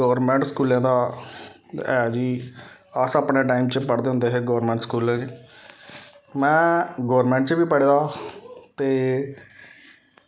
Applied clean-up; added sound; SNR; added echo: none; none; none; none.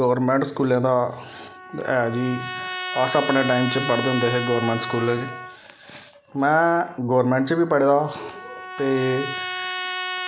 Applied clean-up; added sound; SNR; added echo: none; Trumpet; 9 dB; none.